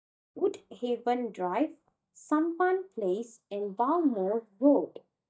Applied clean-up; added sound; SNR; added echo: neural mask model DeepFilterNet 3.